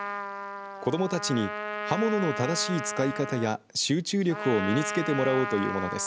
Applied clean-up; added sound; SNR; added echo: none; Trumpet; 6 dB; none.